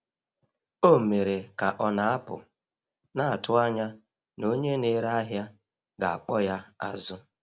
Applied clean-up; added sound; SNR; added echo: none; none; none; none.